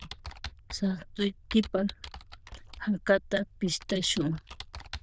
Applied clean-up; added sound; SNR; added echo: neural diffusion model UNIVERSE++.